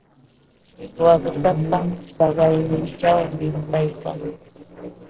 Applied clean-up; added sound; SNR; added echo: neural separator model SepFormer DNS4.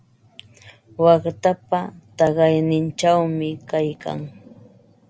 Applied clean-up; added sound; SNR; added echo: none; none; none; none.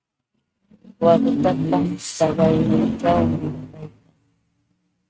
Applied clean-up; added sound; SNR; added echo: neural mask model RNNoise.